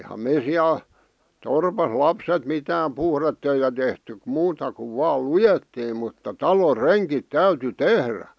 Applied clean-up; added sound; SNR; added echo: none; none; none; none.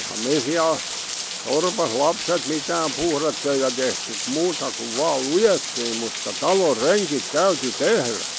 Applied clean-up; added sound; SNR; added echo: none; Rain; 6 dB; none.